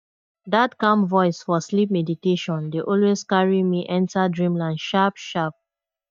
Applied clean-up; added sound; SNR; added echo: neural mask model DeepFilterNet 3.